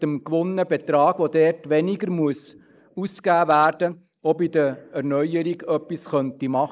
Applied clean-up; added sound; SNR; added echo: neural mask model Resemble Enhance denoiser.